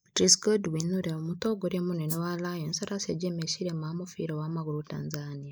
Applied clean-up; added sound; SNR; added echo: neural mask model Resemble Enhance denoiser.